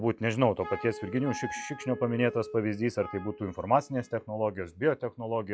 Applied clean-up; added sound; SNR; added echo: classical method log-MMSE.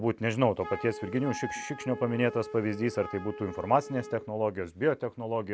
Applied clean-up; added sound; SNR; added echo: none; Wind instrument, woodwind instrument; 13 dB; none.